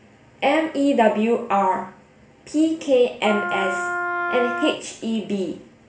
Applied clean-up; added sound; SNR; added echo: none; Wind instrument, woodwind instrument; 4 dB; reverberation time 0.4 s.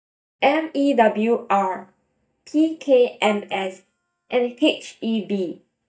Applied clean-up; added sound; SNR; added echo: neural mask model DeepFilterNet 3.